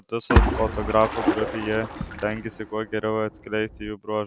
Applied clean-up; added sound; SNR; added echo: none; Splash, splatter; -1 dB; none.